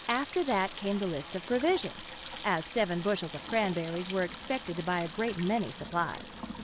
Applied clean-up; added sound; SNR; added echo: none; Sink (filling or washing) / Water tap, faucet; 12 dB; none.